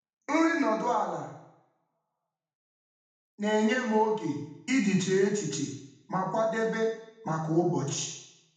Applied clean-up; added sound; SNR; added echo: none; none; none; reverberation time 0.8 s.